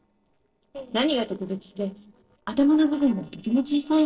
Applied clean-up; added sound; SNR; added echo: neural separator model SepFormer DNS4.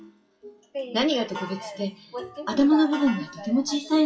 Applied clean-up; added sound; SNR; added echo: classical method WPE with log-MMSE.